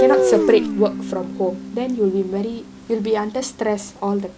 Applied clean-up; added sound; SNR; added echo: none; Guitar; 2 dB; none.